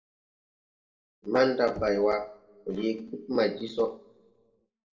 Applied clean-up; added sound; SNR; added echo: neural separator model SepFormer DNS4.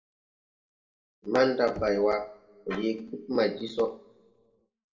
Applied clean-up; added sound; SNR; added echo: none; Knock; 20 dB; reverberation time 0.6 s.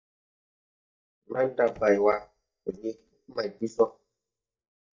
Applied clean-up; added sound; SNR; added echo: neural mask model DeepFilterNet 3.